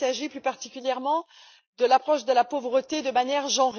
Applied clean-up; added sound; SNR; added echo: neural mask model Resemble Enhance denoiser.